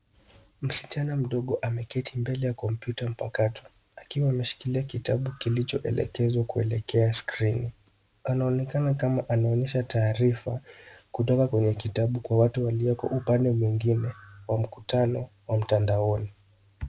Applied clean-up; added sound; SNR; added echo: none; none; none; none.